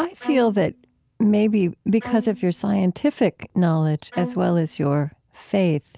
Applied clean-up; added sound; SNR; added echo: none; Bowed string instrument; 16 dB; none.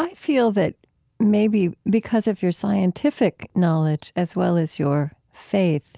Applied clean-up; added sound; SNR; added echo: none; none; none; none.